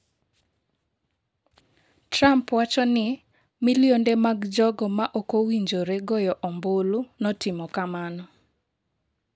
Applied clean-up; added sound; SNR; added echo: none; none; none; none.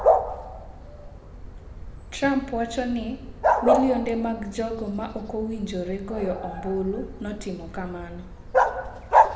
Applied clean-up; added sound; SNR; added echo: none; Bark; -3 dB; reverberation time 0.7 s.